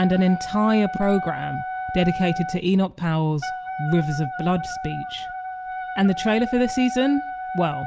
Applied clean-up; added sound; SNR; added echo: none; Wind instrument, woodwind instrument; 8 dB; none.